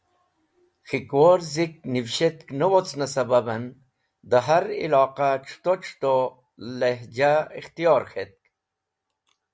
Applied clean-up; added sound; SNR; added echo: none; none; none; none.